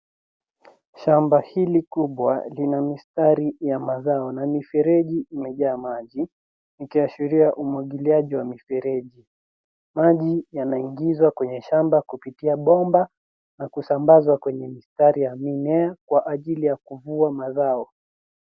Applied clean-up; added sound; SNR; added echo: none; none; none; none.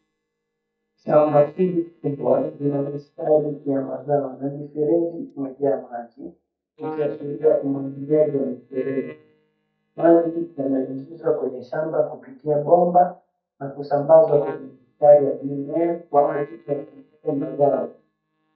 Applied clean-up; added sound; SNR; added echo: neural mask model DeepFilterNet 3.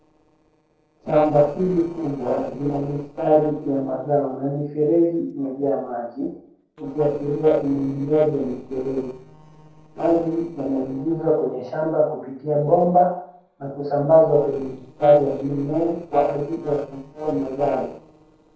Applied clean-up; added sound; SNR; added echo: neural separator model SepFormer DNS4.